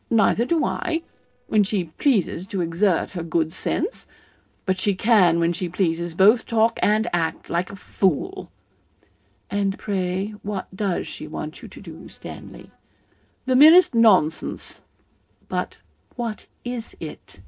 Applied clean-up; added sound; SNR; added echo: neural separator model SepFormer DNS4.